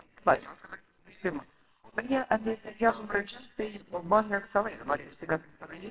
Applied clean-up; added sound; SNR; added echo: neural separator model SepFormer WHAMR!.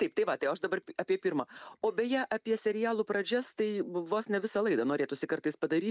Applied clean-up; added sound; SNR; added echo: none; none; none; none.